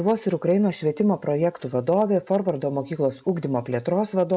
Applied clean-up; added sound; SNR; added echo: none; none; none; none.